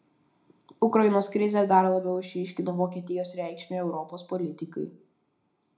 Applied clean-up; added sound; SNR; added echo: none; none; none; reverberation time 0.4 s.